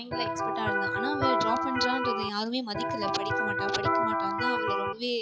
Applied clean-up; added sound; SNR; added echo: classical method log-MMSE.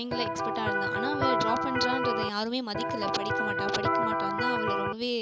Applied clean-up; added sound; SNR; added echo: none; Electric guitar; -4 dB; none.